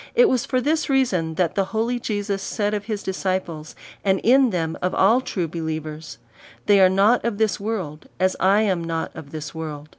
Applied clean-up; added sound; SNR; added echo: none; none; none; none.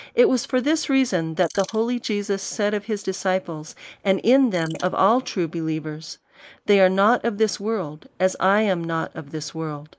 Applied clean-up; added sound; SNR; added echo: neural mask model Resemble Enhance denoiser.